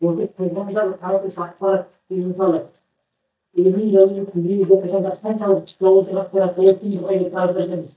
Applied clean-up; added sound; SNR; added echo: neural mask model DeepFilterNet 3.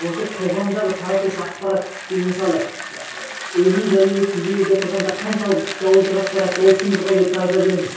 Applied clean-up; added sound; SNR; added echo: none; Bicycle; 12 dB; reverberation time 0.6 s.